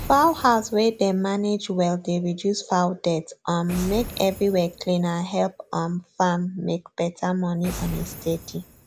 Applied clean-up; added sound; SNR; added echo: none; Boom; 16 dB; none.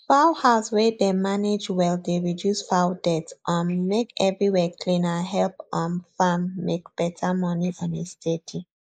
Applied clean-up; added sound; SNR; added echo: neural mask model Resemble Enhance denoiser.